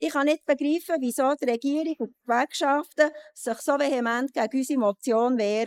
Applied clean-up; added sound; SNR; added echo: neural mask model Resemble Enhance denoiser.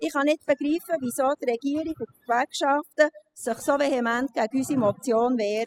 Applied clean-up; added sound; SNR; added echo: classical method spectral subtraction.